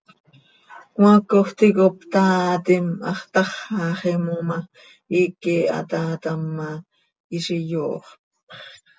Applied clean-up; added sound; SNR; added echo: none; none; none; none.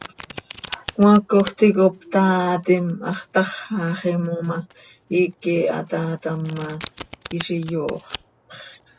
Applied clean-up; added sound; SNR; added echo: none; Domestic sounds, home sounds; 15 dB; none.